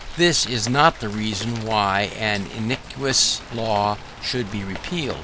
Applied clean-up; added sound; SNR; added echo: none; Rain; 13 dB; none.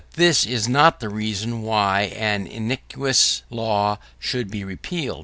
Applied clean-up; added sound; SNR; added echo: none; none; none; none.